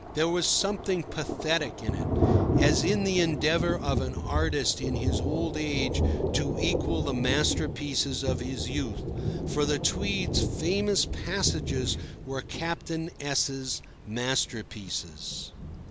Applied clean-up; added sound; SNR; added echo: none; Thunder; 0 dB; none.